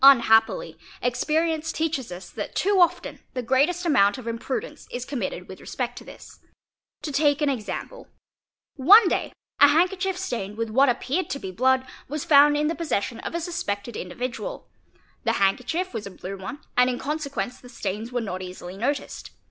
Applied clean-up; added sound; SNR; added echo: none; none; none; none.